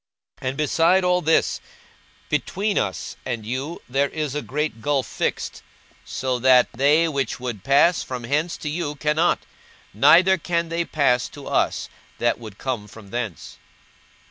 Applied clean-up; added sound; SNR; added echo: none; none; none; none.